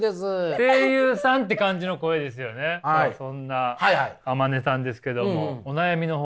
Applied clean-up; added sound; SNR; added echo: none; none; none; none.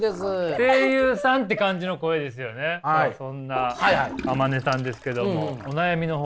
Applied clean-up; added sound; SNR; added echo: none; Toilet flush / Gurgling; 16 dB; none.